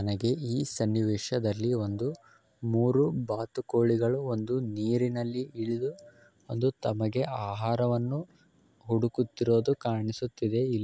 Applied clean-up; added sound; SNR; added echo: none; none; none; none.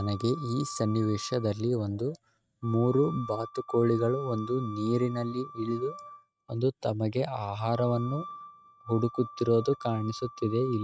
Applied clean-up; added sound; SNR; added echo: neural mask model RNNoise.